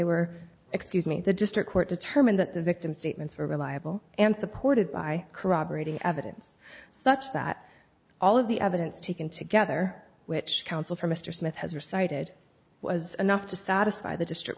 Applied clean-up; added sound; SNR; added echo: none; none; none; none.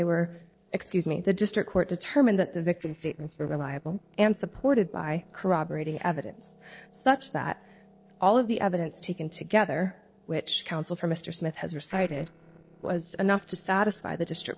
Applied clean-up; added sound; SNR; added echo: neural separator model SepFormer DNS4.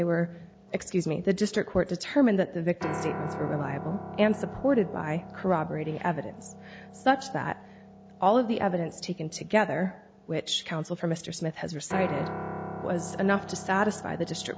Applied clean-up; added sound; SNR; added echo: none; Piano; 12 dB; none.